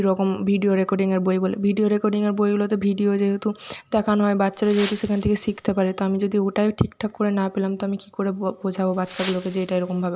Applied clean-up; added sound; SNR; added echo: none; Wind; 12 dB; none.